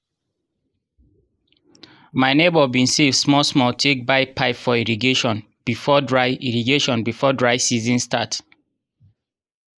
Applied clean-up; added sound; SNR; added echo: neural mask model Resemble Enhance denoiser.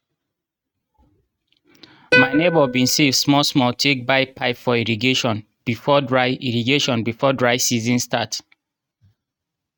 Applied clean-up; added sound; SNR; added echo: neural mask model RNNoise.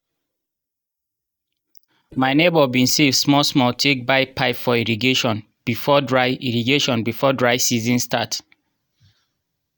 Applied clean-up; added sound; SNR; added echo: neural mask model DeepFilterNet 3.